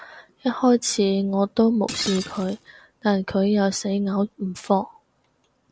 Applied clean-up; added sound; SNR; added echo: none; Shatter; 15 dB; none.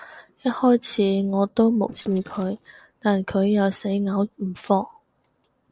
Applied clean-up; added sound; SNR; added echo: neural separator model SepFormer DNS4.